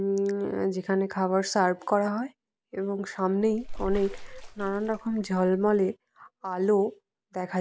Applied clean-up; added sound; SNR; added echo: none; Bathtub (filling or washing) / Water / Splash, splatter; 10 dB; none.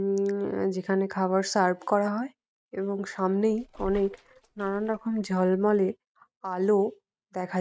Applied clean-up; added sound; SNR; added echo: neural mask model RNNoise.